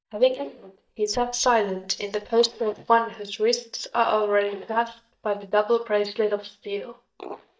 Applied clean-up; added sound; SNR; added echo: neural mask model DeepFilterNet 3.